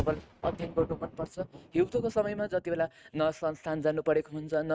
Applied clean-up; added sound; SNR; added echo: neural mask model RNNoise.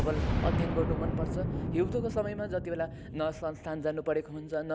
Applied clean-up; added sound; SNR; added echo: none; Boom; 0 dB; none.